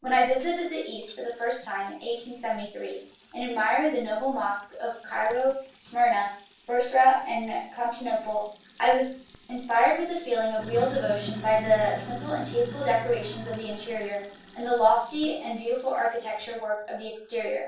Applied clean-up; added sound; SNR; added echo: none; Sink (filling or washing); 17 dB; reverberation time 0.3 s.